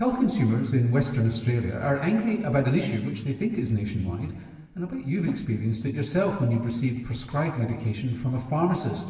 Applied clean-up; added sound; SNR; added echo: none; Snare drum; 14 dB; reverberation time 1.3 s.